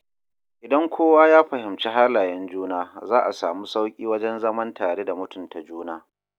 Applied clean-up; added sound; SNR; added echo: none; none; none; none.